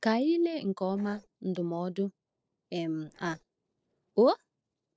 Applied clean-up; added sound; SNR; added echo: neural separator model SepFormer DNS4.